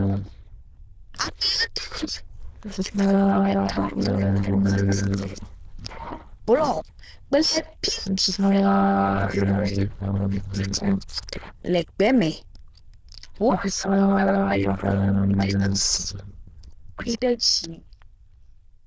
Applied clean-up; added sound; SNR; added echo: neural diffusion model UNIVERSE++.